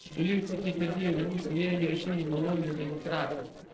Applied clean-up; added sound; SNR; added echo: neural separator model SepFormer DNS4.